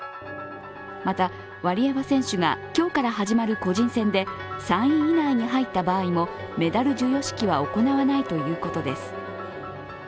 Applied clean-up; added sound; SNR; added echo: none; none; none; none.